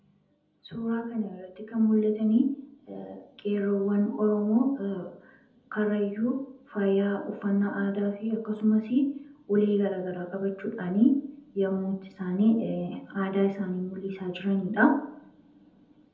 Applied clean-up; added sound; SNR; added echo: none; none; none; reverberation time 0.8 s.